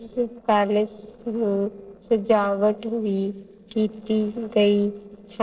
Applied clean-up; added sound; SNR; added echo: neural separator model SepFormer DNS4.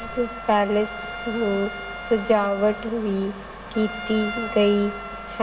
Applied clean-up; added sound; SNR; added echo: none; Trumpet; 12 dB; reverberation time 2.2 s.